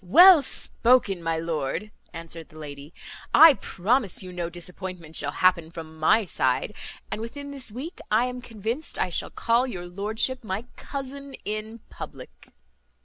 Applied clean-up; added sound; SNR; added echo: none; none; none; none.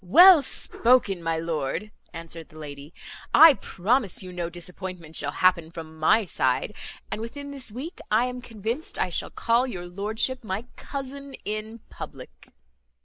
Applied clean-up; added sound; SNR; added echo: neural mask model Resemble Enhance denoiser.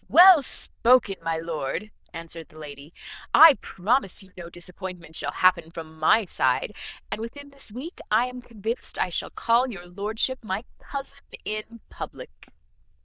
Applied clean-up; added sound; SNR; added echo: neural diffusion model UNIVERSE++.